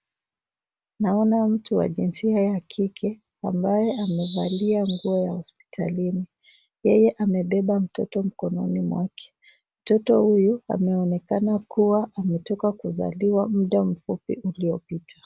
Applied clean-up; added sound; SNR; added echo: none; Bird vocalization, bird call, bird song; 14 dB; none.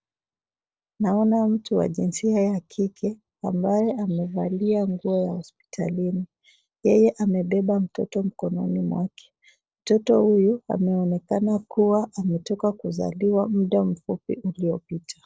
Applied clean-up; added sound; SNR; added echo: neural separator model SepFormer DNS4.